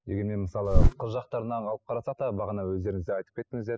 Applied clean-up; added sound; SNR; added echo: classical method spectral subtraction.